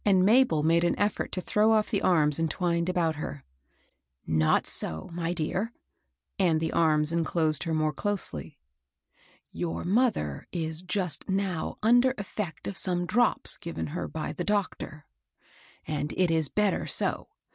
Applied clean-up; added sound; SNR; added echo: none; none; none; none.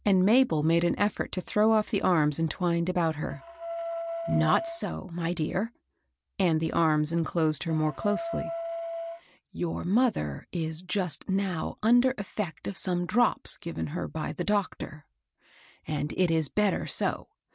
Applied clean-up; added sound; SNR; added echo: none; Wind instrument, woodwind instrument; 9 dB; none.